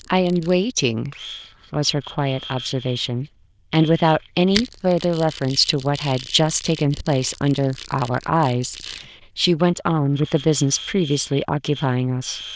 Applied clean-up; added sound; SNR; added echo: neural diffusion model UNIVERSE++.